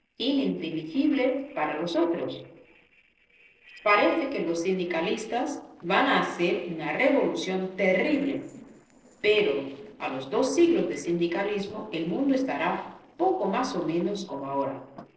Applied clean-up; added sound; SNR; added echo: neural separator model SepFormer DNS4.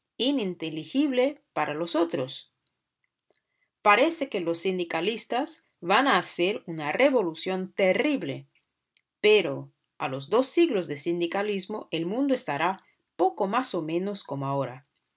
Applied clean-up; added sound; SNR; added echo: none; none; none; none.